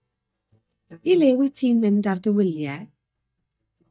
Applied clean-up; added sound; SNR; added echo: neural mask model DeepFilterNet 3.